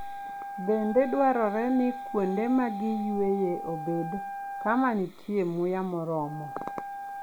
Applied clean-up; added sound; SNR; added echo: none; Wind instrument, woodwind instrument; 9 dB; none.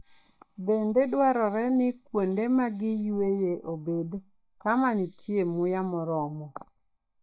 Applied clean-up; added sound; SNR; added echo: neural mask model DeepFilterNet 3.